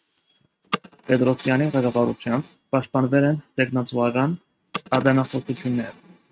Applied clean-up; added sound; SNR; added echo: neural mask model RNNoise.